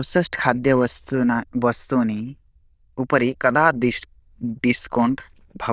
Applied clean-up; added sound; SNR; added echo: neural diffusion model UNIVERSE++.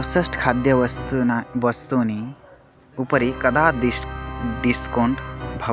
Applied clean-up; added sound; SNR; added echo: none; Organ; 11 dB; none.